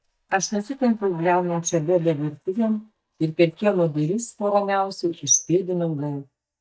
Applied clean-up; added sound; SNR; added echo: neural mask model DeepFilterNet 3.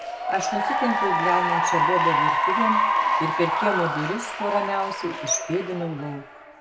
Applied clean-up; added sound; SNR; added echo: none; Applause / Cheering; -4 dB; none.